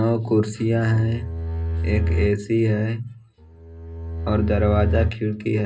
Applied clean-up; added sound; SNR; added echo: none; Bowed string instrument; 2 dB; reverberation time 0.2 s.